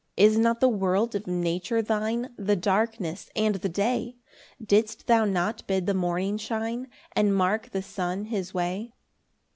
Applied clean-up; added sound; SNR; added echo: none; none; none; none.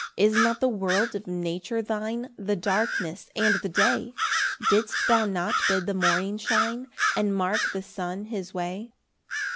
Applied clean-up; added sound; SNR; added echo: none; Bird vocalization, bird call, bird song; 2 dB; none.